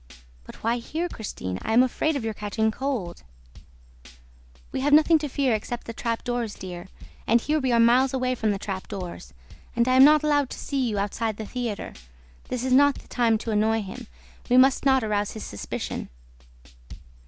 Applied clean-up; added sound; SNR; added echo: none; Tambourine / Drum / Drum kit; 20 dB; none.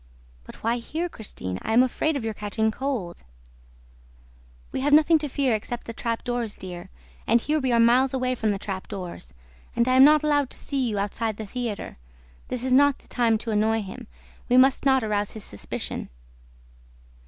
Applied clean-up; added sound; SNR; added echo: none; none; none; none.